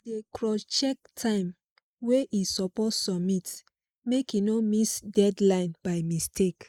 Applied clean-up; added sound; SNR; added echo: neural mask model Resemble Enhance denoiser.